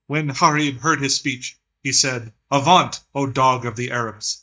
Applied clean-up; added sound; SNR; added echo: neural mask model DeepFilterNet 3.